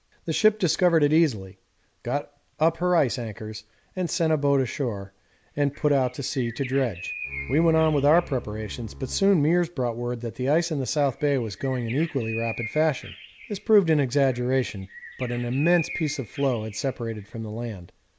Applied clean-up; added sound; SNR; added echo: none; Bowed string instrument + Bird; 15 dB; none.